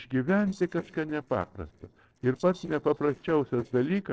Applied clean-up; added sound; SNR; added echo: neural separator model SepFormer DNS4.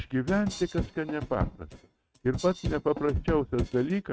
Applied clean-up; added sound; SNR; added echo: neural mask model RNNoise.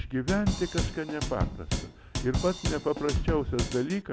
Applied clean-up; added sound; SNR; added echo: none; Drum / Drum kit; 2 dB; none.